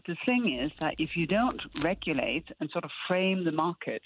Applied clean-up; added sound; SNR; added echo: none; Packing tape, duct tape; 17 dB; none.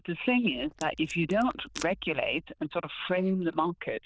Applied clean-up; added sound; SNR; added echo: neural diffusion model UNIVERSE++.